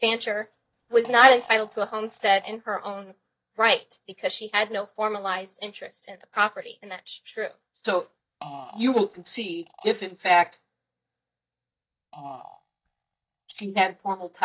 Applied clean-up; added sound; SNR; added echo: neural mask model DeepFilterNet 3.